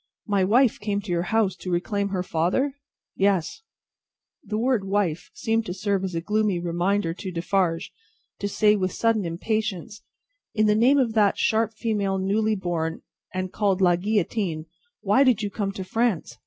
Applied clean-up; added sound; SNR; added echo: none; none; none; none.